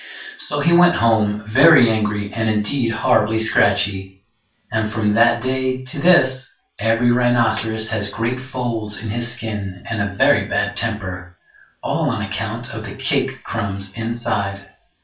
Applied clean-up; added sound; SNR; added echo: none; none; none; reverberation time 0.3 s.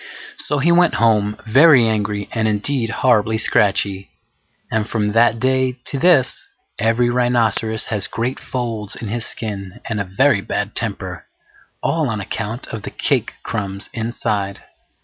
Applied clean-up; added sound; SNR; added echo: none; none; none; none.